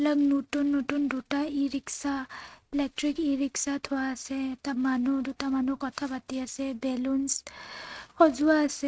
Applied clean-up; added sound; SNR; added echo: neural mask model RNNoise.